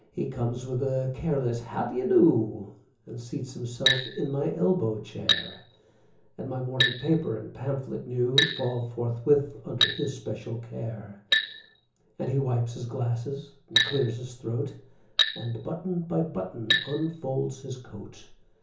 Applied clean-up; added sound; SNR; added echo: none; Glass; 2 dB; reverberation time 0.6 s.